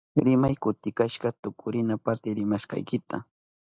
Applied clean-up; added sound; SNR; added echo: none; none; none; none.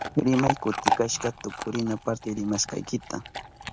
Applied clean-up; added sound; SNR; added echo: none; Chewing, mastication / Dog; 5 dB; none.